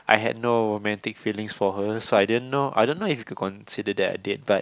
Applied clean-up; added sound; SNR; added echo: none; none; none; none.